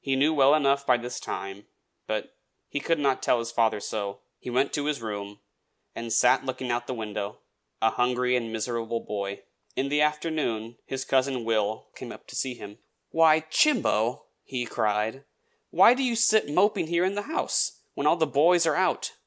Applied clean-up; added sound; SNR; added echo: none; none; none; none.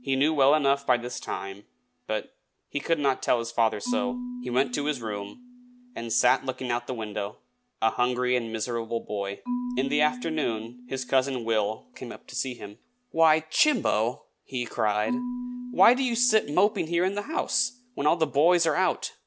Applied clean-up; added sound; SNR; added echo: none; Marimba, xylophone / Wood; 13 dB; none.